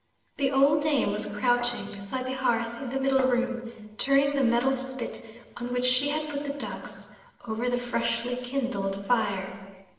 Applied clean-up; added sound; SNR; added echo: neural separator model SepFormer DNS4.